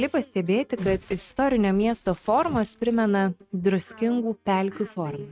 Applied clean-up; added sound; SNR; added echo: neural mask model RNNoise.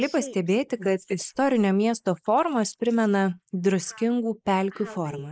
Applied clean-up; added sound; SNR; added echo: neural mask model Resemble Enhance denoiser.